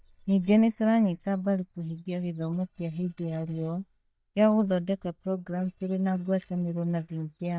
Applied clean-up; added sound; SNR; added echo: neural mask model DeepFilterNet 3.